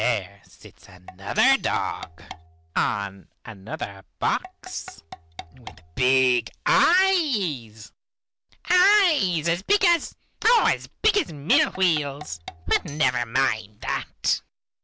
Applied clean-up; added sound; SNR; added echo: none; Tambourine + Tap / Percussion; 17 dB; none.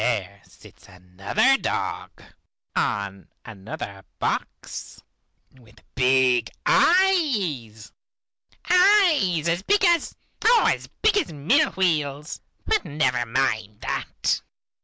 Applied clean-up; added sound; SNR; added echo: none; none; none; none.